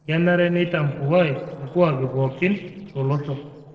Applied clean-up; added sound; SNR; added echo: neural separator model SepFormer DNS4.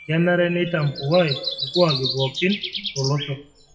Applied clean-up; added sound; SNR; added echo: classical method WPE with log-MMSE.